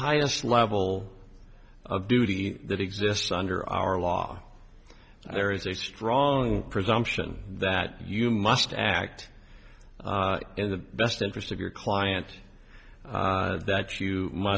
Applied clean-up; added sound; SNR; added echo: none; none; none; none.